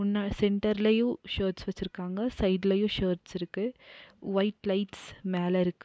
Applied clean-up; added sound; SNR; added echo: none; none; none; none.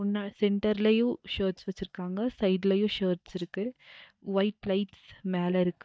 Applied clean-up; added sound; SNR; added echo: neural mask model DeepFilterNet 3.